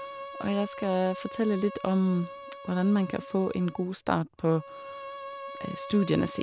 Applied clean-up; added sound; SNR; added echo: none; Bowed string instrument; 13 dB; none.